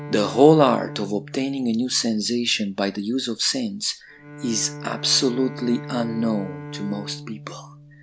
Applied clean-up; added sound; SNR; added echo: none; Bowed string instrument; 14 dB; none.